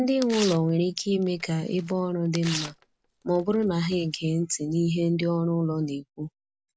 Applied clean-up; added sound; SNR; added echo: none; Tearing; 14 dB; none.